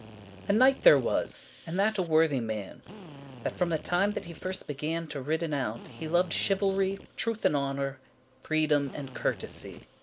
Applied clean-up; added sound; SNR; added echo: none; Drill; 19 dB; none.